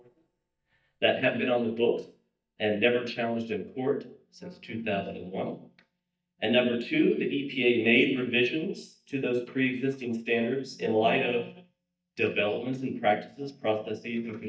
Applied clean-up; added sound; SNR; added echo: neural mask model DeepFilterNet 3.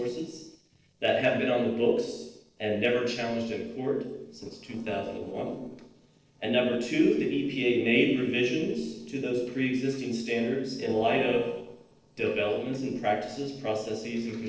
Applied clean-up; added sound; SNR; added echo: neural separator model SepFormer DNS4.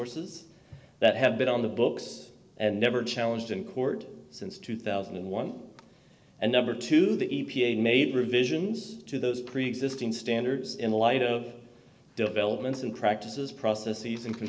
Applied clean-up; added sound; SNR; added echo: none; none; none; none.